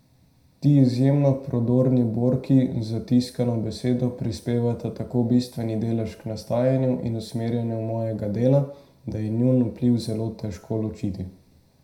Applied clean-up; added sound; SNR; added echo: none; none; none; reverberation time 0.5 s.